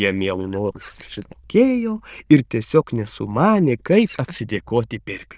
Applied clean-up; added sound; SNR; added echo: neural diffusion model UNIVERSE++.